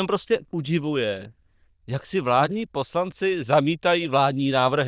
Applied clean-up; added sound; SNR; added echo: neural diffusion model UNIVERSE++.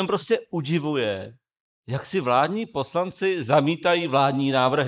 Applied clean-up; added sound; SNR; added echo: neural mask model Resemble Enhance denoiser.